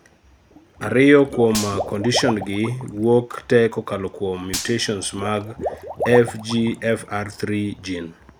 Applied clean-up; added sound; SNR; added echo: none; Water / Liquid + Gunshot, gunfire; 11 dB; none.